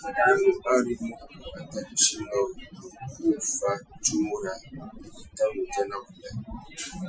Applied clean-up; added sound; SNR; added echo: classical method Wiener filter.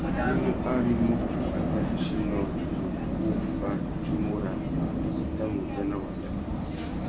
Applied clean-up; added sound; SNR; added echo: none; Vehicle; -4 dB; none.